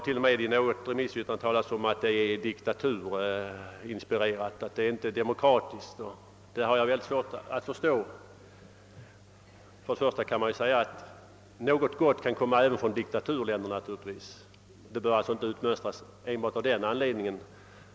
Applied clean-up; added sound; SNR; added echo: none; none; none; none.